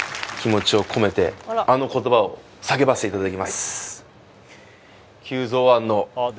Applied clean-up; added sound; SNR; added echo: none; none; none; none.